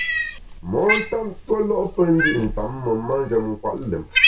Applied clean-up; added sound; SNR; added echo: none; Cat; 2 dB; reverberation time 0.2 s.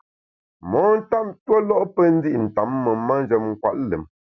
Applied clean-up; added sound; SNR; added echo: none; none; none; none.